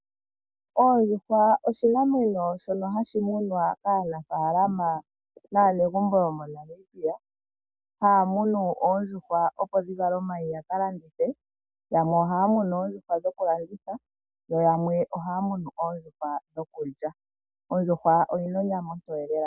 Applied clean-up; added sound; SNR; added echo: none; none; none; none.